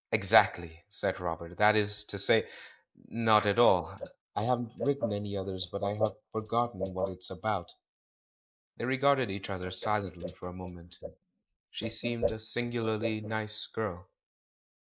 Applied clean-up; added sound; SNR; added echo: neural mask model Resemble Enhance denoiser.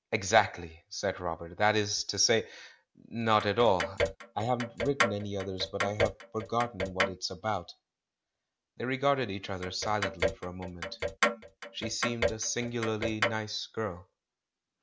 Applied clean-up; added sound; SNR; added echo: none; Clock; 2 dB; none.